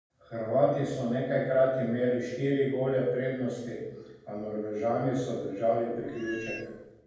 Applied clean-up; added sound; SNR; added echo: none; Meow; 15 dB; reverberation time 1.2 s.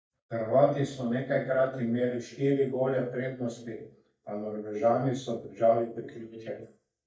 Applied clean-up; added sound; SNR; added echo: neural mask model DeepFilterNet 3.